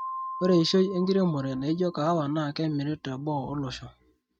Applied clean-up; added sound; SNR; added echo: neural mask model RNNoise.